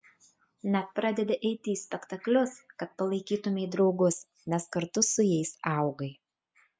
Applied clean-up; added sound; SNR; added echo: none; none; none; none.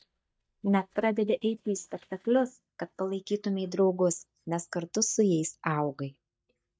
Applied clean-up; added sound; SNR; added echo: neural mask model DeepFilterNet 3.